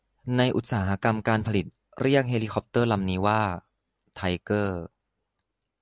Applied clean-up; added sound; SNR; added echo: none; none; none; none.